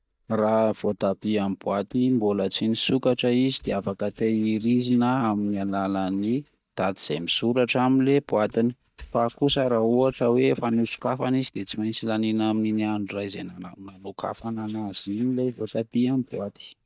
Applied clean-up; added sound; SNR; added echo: neural mask model DeepFilterNet 3.